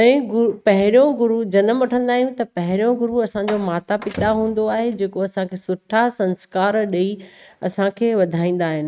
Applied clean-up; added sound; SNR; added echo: neural mask model RNNoise.